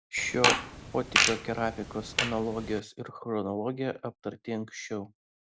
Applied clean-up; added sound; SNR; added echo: none; Fart; -3 dB; none.